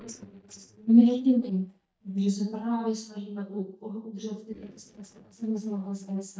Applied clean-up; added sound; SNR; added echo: neural mask model DeepFilterNet 3.